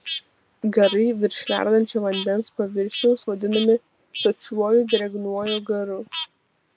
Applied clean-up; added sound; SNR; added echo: neural mask model Resemble Enhance denoiser.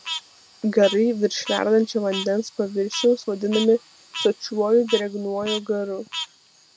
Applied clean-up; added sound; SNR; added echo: none; Frog; 13 dB; none.